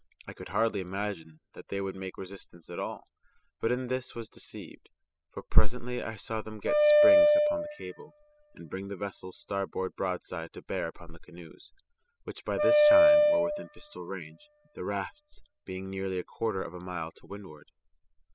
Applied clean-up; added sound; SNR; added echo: classical method spectral subtraction.